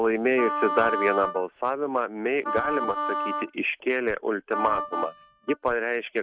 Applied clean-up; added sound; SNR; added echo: neural mask model RNNoise.